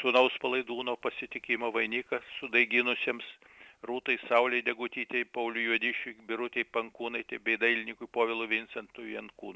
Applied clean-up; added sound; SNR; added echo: none; none; none; none.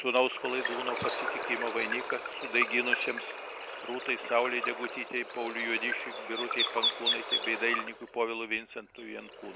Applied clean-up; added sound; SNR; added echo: none; Water / Bird; 1 dB; none.